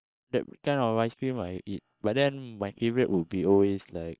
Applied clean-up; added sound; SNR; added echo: neural separator model SepFormer WHAM!.